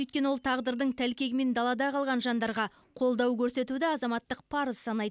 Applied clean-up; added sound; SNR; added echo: none; none; none; none.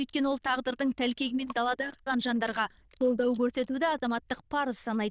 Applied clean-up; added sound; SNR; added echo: neural diffusion model UNIVERSE++.